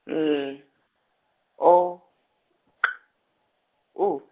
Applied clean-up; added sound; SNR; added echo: none; none; none; none.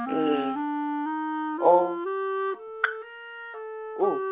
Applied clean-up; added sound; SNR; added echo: none; Wind instrument, woodwind instrument; 2 dB; none.